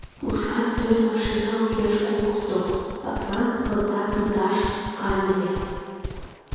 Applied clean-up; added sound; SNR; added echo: none; Livestock, farm animals, working animals; 10 dB; reverberation time 2.2 s.